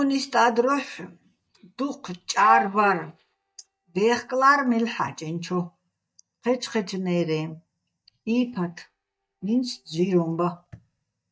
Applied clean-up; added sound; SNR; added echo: neural mask model DeepFilterNet 3.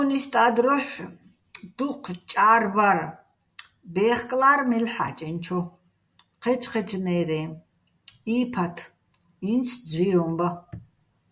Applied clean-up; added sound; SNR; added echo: none; none; none; none.